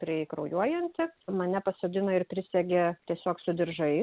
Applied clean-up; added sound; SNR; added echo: none; none; none; none.